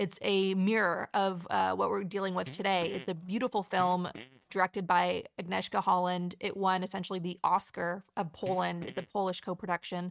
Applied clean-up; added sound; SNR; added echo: neural mask model RNNoise.